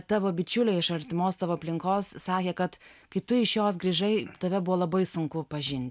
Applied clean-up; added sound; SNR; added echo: none; none; none; none.